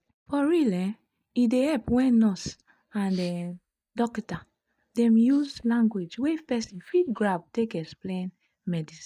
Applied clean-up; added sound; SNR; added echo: neural mask model DeepFilterNet 3.